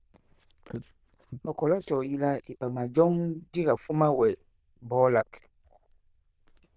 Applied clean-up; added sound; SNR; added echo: neural diffusion model UNIVERSE++.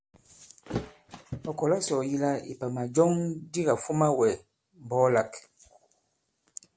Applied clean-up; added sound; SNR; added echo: none; Thump, thud; 13 dB; none.